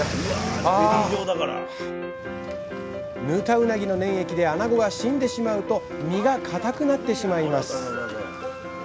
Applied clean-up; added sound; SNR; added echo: none; none; none; none.